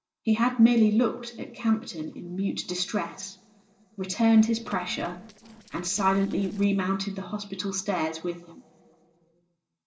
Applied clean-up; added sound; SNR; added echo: neural separator model SepFormer DNS4.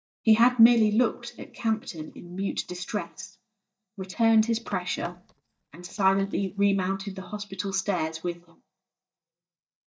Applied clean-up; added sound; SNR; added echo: neural mask model DeepFilterNet 3.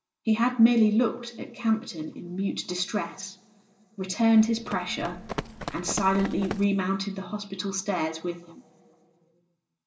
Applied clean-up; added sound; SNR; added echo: none; Run; 10 dB; reverberation time 1.8 s.